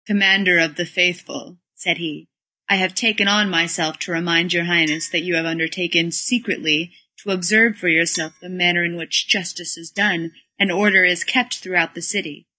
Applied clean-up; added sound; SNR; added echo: neural mask model DeepFilterNet 3.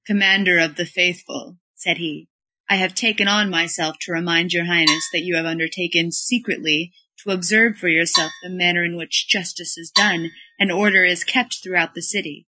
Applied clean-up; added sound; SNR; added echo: classical method Wiener filter.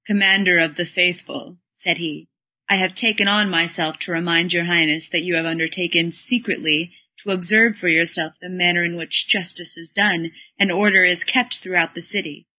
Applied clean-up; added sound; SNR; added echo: neural mask model Resemble Enhance denoiser.